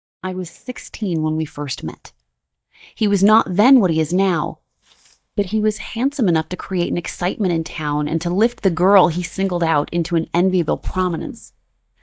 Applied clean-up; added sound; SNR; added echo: neural mask model DeepFilterNet 3.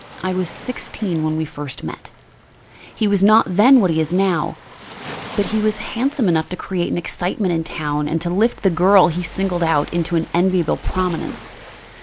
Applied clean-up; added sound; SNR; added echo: none; Waves, surf; 19 dB; none.